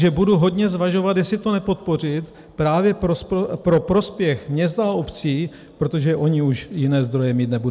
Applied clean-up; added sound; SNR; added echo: none; none; none; none.